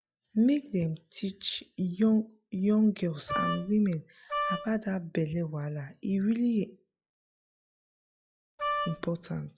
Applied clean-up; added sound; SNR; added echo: classical method log-MMSE.